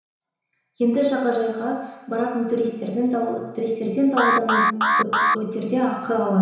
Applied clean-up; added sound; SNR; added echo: none; Alarm; -2 dB; reverberation time 1.0 s.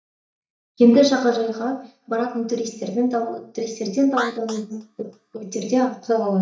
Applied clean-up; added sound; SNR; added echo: neural mask model DeepFilterNet 3.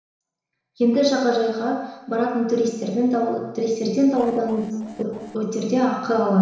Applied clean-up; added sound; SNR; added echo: neural separator model SepFormer DNS4.